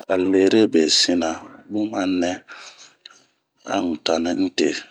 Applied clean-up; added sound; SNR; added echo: none; none; none; none.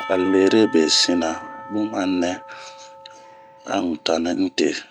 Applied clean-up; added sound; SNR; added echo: none; Church bell / Percussion; 15 dB; none.